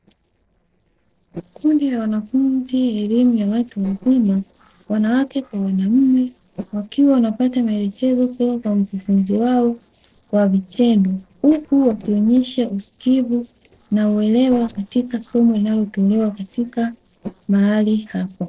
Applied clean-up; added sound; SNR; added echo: neural separator model SepFormer DNS4.